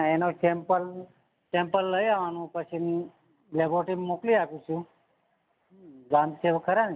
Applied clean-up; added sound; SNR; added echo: none; none; none; none.